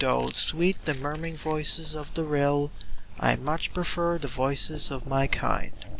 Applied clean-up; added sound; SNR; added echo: none; Chewing, mastication; 4 dB; none.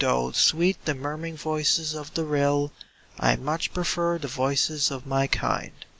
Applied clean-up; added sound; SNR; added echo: none; none; none; none.